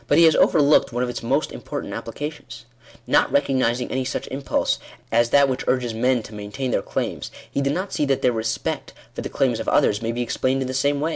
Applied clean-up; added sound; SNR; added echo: none; none; none; none.